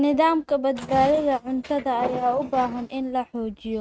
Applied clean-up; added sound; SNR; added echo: neural mask model RNNoise.